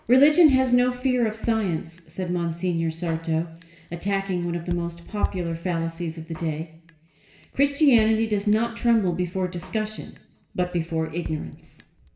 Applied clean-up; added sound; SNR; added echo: none; Drum kit; 19 dB; reverberation time 0.7 s.